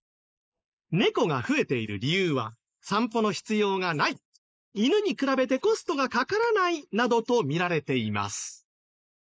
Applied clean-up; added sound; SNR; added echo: neural mask model Resemble Enhance denoiser.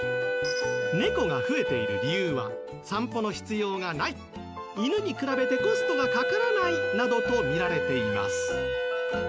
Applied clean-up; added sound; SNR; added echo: none; Wind instrument, woodwind instrument; -1 dB; none.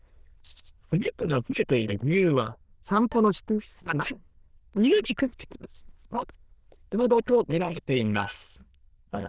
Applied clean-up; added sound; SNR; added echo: neural diffusion model UNIVERSE++.